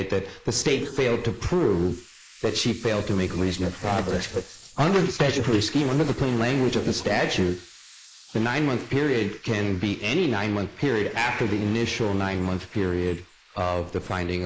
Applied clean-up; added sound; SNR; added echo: neural mask model Resemble Enhance denoiser.